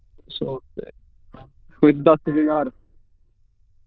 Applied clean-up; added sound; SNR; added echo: neural diffusion model UNIVERSE++.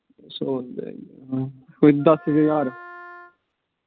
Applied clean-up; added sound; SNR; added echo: none; Wind instrument, woodwind instrument; 19 dB; none.